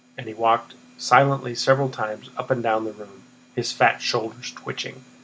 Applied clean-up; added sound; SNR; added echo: none; none; none; none.